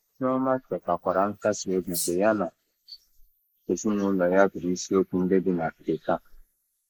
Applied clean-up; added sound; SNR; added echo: neural mask model Resemble Enhance denoiser.